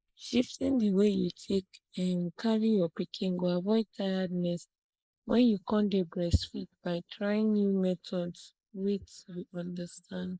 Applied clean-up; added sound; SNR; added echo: neural mask model Resemble Enhance denoiser.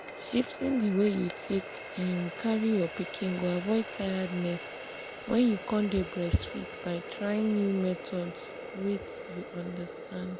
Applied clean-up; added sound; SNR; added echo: none; Water tap, faucet; 11 dB; none.